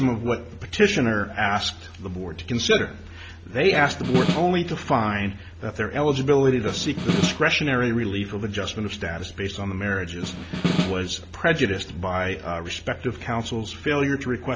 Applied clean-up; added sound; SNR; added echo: none; Snare drum; 3 dB; none.